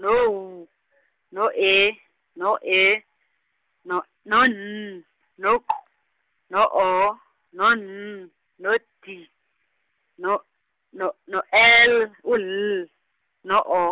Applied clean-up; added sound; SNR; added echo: none; none; none; none.